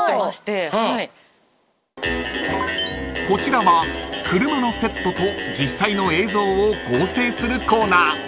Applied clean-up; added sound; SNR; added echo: none; none; none; none.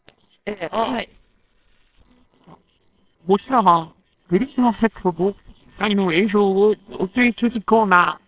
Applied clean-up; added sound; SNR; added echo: neural separator model SepFormer WHAMR!.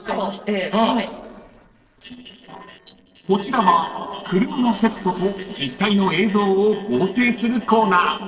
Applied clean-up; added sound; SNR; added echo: neural separator model SepFormer DNS4.